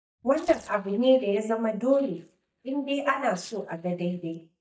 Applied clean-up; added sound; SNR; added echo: neural mask model DeepFilterNet 3.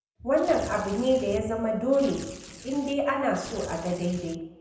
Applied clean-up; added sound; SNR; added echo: none; Tearing; 17 dB; reverberation time 0.8 s.